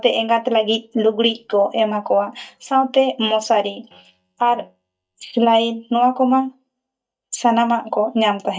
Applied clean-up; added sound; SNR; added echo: neural mask model DeepFilterNet 3.